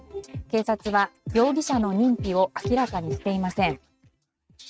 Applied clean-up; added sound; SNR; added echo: neural mask model RNNoise.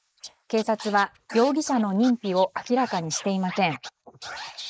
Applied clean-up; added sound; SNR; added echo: neural mask model Resemble Enhance denoiser.